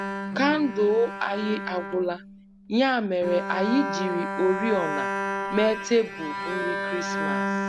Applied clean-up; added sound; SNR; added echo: none; Bowed string instrument; 5 dB; none.